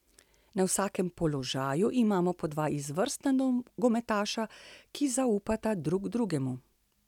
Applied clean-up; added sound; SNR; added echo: none; none; none; none.